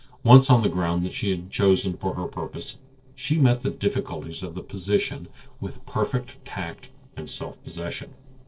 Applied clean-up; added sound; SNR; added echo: neural separator model SepFormer DNS4.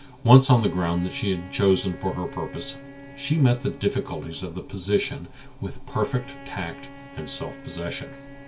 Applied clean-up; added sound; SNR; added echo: none; Wind instrument, woodwind instrument; 19 dB; reverberation time 0.1 s.